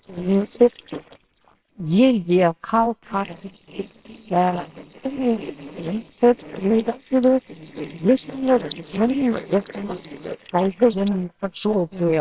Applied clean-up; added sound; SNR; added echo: neural separator model SepFormer WHAMR!.